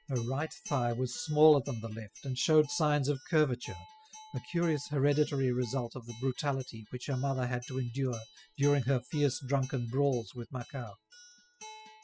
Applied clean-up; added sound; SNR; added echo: classical method spectral subtraction.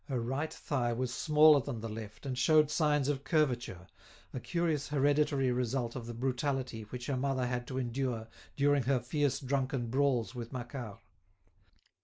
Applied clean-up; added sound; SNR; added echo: none; none; none; none.